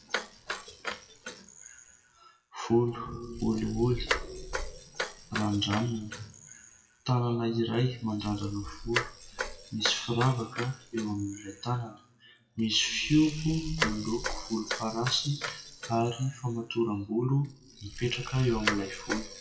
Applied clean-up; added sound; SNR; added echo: classical method WPE with log-MMSE.